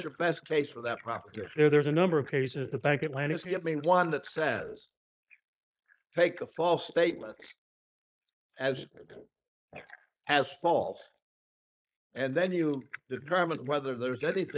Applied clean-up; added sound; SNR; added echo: neural mask model Resemble Enhance denoiser.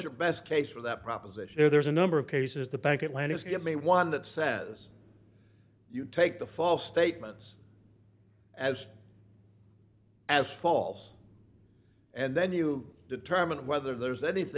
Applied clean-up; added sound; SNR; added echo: none; none; none; none.